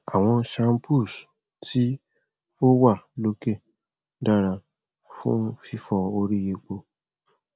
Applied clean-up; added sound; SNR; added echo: none; none; none; none.